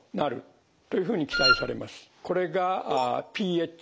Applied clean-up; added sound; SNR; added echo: none; Wind instrument, woodwind instrument; -4 dB; none.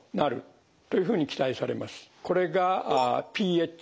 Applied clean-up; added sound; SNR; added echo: none; none; none; none.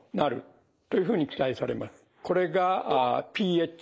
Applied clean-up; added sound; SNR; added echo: neural mask model Resemble Enhance denoiser.